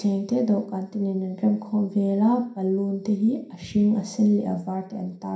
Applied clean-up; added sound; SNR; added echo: none; none; none; reverberation time 0.5 s.